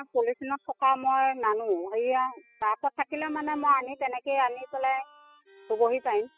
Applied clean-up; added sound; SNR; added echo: classical method spectral subtraction.